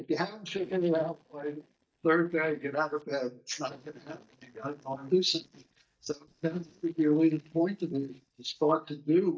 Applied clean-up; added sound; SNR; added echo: neural mask model DeepFilterNet 3.